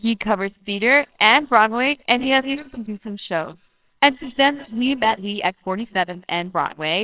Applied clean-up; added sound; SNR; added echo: neural separator model SepFormer WHAMR!.